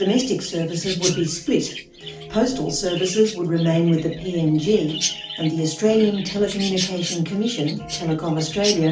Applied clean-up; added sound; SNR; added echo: none; Chirp, tweet; 11 dB; reverberation time 0.4 s.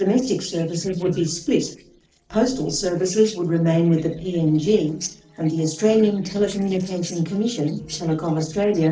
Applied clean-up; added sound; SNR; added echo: neural separator model SepFormer DNS4.